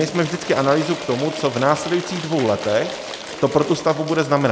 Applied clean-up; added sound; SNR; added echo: none; Applause / Crowd / Cheering; 12 dB; none.